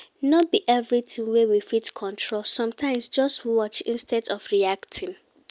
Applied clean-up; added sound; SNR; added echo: none; none; none; none.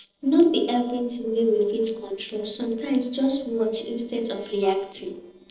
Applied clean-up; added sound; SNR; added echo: neural separator model SepFormer DNS4.